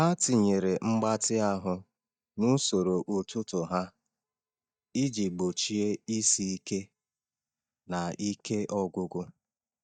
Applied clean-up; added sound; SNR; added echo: neural mask model DeepFilterNet 3.